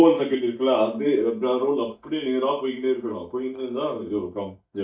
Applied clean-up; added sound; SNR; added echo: neural mask model DeepFilterNet 3.